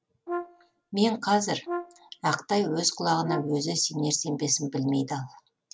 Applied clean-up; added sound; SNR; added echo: none; Brass instrument; 10 dB; none.